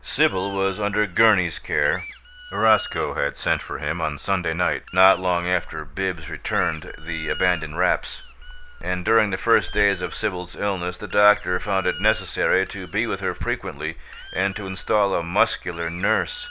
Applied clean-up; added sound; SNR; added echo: none; Squeak; 14 dB; none.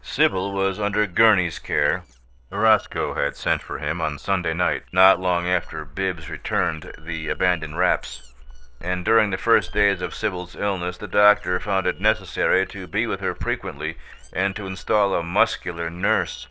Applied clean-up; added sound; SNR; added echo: neural separator model SepFormer DNS4.